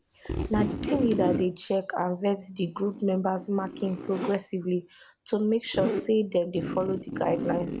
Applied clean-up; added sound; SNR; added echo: none; Zipper (clothing); 6 dB; none.